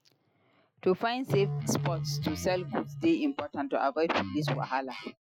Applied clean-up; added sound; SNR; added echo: classical method Wiener filter.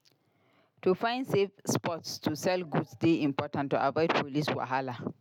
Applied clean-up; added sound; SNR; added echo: none; none; none; none.